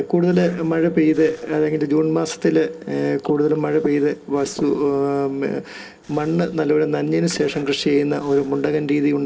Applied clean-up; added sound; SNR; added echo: neural separator model SepFormer DNS4.